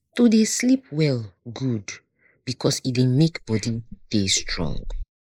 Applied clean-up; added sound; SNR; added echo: neural mask model Resemble Enhance denoiser.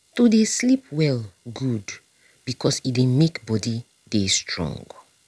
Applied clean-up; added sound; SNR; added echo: none; none; none; none.